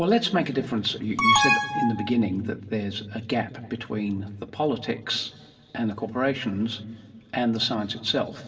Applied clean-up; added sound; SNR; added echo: none; Alarm; -4 dB; reverberation time 2.0 s.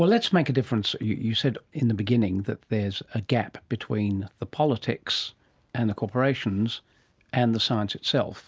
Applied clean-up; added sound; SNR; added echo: none; none; none; none.